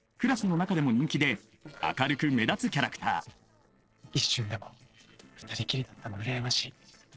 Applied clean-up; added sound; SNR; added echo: neural separator model SepFormer DNS4.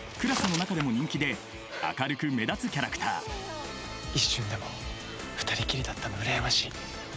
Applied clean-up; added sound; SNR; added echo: none; none; none; none.